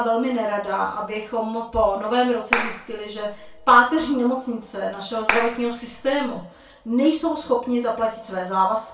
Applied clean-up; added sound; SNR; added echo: none; Clapping; 5 dB; reverberation time 0.2 s.